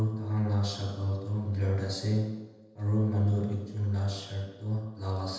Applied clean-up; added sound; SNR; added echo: none; none; none; reverberation time 1.1 s.